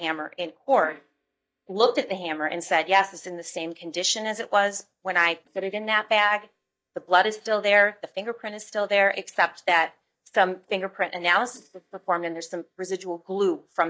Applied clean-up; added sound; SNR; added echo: neural mask model DeepFilterNet 3.